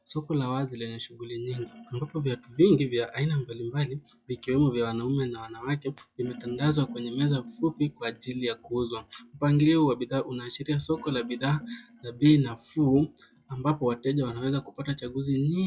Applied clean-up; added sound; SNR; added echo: classical method log-MMSE.